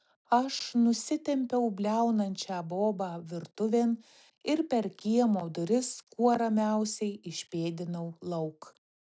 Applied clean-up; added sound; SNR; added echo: none; none; none; none.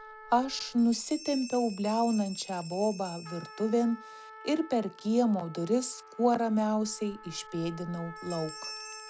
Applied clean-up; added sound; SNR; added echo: none; Bell + Trumpet; 16 dB; none.